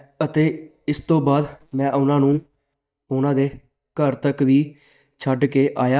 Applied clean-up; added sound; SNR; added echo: neural mask model DeepFilterNet 3.